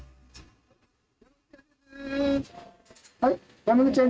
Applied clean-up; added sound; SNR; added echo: neural mask model RNNoise.